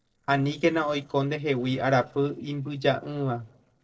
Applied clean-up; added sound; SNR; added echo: neural separator model SepFormer DNS4.